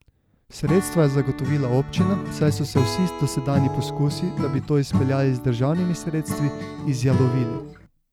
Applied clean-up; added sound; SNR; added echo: none; Acoustic guitar / Strum; 5 dB; none.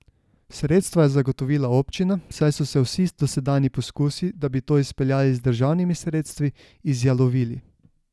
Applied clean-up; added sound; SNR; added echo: none; none; none; none.